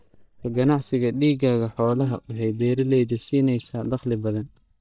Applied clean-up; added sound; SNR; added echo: neural mask model DeepFilterNet 3.